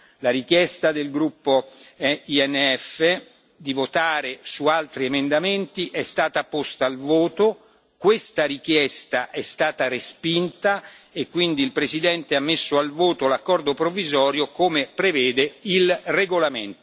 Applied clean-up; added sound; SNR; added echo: none; none; none; none.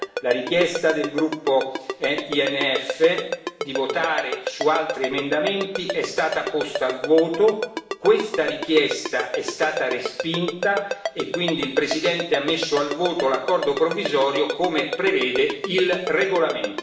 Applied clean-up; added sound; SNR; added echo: none; Ringtone; 7 dB; reverberation time 0.8 s.